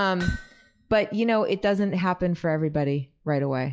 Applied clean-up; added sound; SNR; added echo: classical method log-MMSE.